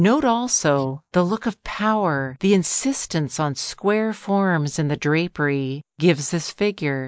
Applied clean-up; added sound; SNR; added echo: neural mask model Resemble Enhance denoiser.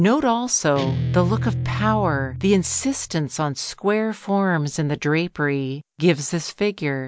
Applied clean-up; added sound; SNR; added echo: none; Guitar; 6 dB; none.